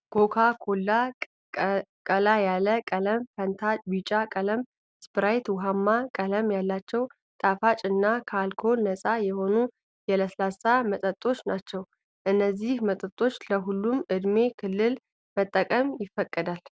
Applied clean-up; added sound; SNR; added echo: none; none; none; none.